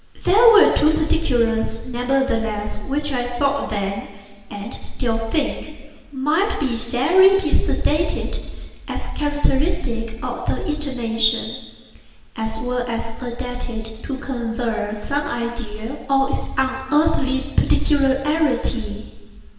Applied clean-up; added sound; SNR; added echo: none; none; none; reverberation time 1.5 s.